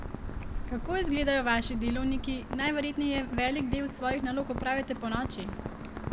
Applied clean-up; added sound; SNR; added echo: none; Rain; 5 dB; none.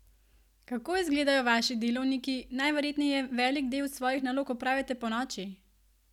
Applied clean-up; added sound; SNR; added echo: none; none; none; none.